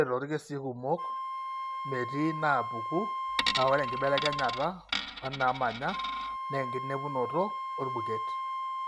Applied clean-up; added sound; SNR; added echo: none; Wind instrument, woodwind instrument + Coin (dropping); 2 dB; none.